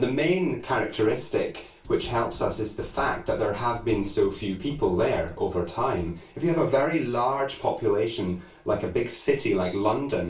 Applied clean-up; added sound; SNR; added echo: none; Drum kit; 18 dB; reverberation time 0.2 s.